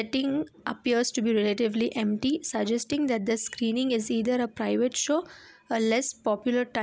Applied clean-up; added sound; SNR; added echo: none; none; none; none.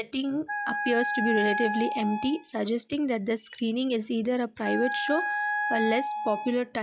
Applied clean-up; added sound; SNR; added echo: classical method log-MMSE.